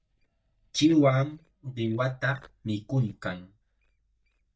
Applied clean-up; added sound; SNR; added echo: neural mask model DeepFilterNet 3.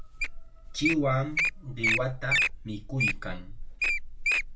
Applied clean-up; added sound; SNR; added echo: none; Wild animals; -3 dB; reverberation time 0.2 s.